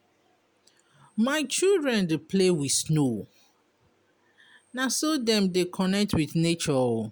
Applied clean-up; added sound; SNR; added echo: none; none; none; none.